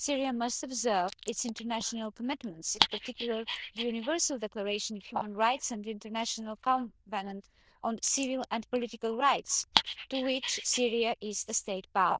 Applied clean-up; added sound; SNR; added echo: neural diffusion model UNIVERSE++.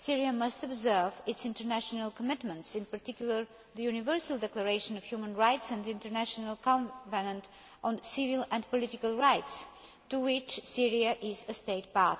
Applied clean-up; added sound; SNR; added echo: none; none; none; none.